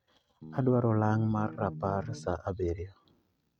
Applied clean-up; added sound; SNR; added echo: neural mask model RNNoise.